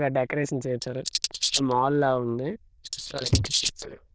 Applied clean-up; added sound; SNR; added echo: neural diffusion model UNIVERSE++.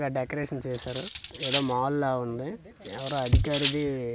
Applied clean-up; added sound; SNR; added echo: none; Cutlery, silverware + Bass drum; -4 dB; none.